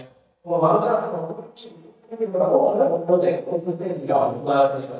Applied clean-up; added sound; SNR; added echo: neural mask model DeepFilterNet 3.